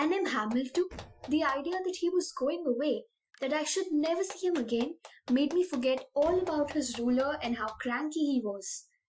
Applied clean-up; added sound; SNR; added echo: classical method Wiener filter.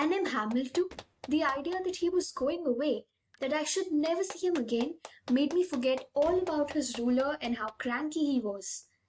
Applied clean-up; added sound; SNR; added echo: neural mask model RNNoise.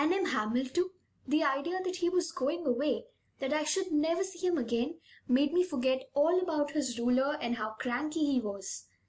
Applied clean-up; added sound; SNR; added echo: none; none; none; none.